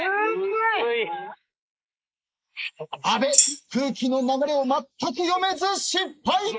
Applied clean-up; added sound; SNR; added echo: neural mask model Resemble Enhance denoiser.